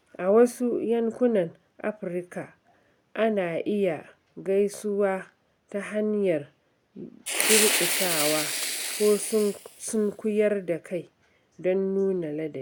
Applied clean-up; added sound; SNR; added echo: none; Fire; 1 dB; none.